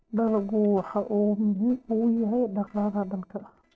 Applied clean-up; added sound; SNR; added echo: neural separator model SepFormer DNS4.